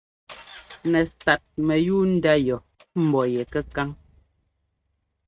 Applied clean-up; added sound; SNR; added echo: neural mask model RNNoise.